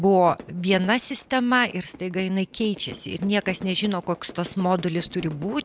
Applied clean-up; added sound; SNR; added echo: none; Fire / Fireworks; 20 dB; none.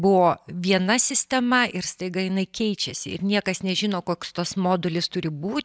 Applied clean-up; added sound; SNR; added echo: none; none; none; none.